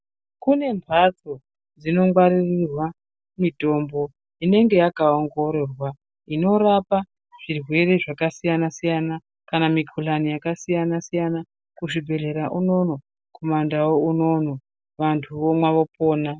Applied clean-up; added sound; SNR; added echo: none; none; none; none.